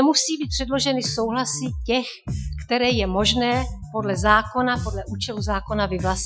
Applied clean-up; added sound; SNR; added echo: classical method Wiener filter.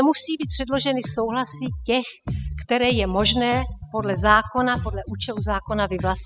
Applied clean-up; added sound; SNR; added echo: classical method spectral subtraction.